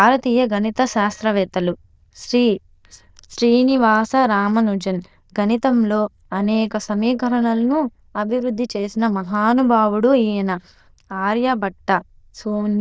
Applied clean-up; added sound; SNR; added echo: neural diffusion model UNIVERSE++.